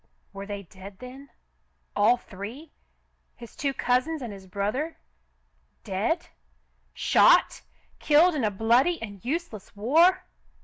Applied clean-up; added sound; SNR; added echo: none; none; none; none.